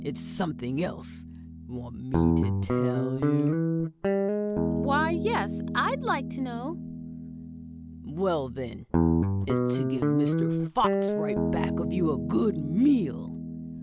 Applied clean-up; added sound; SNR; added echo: none; Guitar; -3 dB; none.